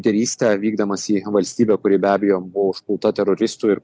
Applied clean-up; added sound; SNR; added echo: none; none; none; none.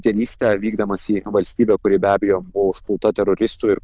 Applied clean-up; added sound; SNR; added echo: neural diffusion model UNIVERSE++.